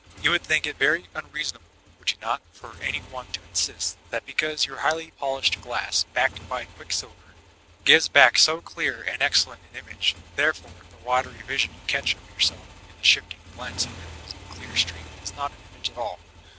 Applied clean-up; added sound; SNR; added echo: none; Motorcycle; 18 dB; none.